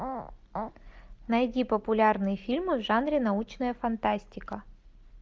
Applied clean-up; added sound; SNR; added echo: none; none; none; none.